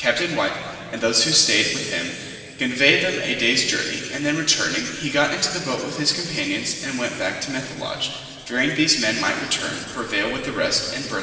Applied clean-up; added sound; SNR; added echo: none; none; none; reverberation time 2.7 s.